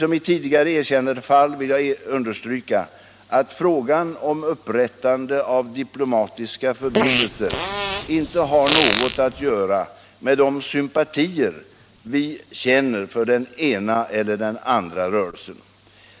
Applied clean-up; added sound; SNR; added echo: none; Fart; 2 dB; none.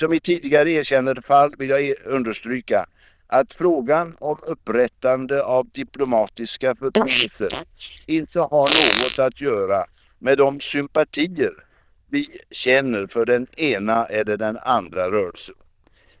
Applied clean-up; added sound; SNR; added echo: neural diffusion model UNIVERSE++.